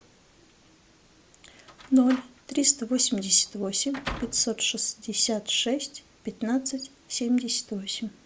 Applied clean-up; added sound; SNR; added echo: none; Slam; 14 dB; none.